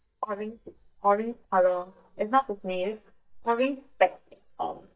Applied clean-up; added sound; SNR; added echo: neural mask model DeepFilterNet 3.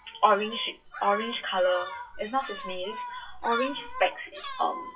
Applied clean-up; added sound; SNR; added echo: classical method WPE with log-MMSE.